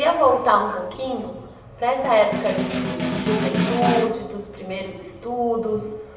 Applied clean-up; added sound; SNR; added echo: none; Snare drum; 3 dB; reverberation time 1.0 s.